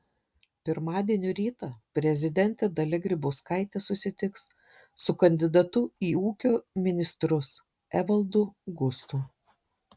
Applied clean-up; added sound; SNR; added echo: none; none; none; none.